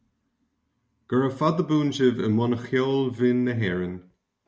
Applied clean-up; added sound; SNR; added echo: none; none; none; none.